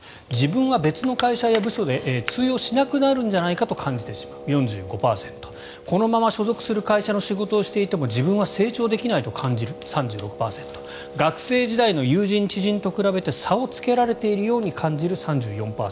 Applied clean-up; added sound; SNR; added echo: none; Wind instrument, woodwind instrument; 16 dB; none.